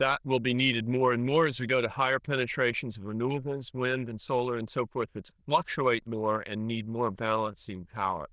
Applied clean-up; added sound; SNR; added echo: neural diffusion model UNIVERSE++.